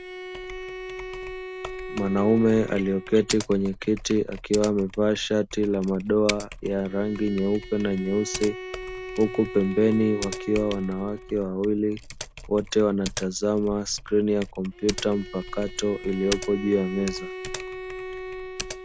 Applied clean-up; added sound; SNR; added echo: none; Bowed string instrument + Typing; 11 dB; none.